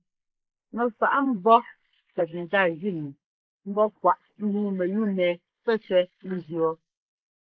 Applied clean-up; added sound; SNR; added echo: neural mask model Resemble Enhance denoiser.